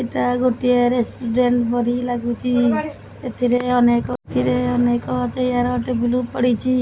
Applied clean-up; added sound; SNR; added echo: none; none; none; none.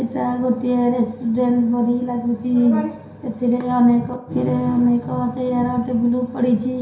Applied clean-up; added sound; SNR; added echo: none; none; none; reverberation time 0.7 s.